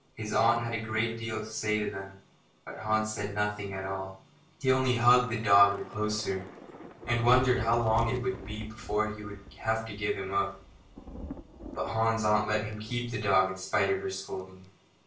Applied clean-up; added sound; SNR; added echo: none; Thunder / Rain; 16 dB; reverberation time 0.3 s.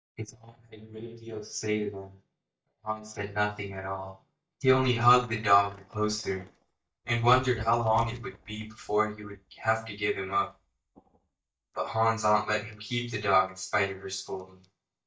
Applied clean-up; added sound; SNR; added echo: neural mask model DeepFilterNet 3.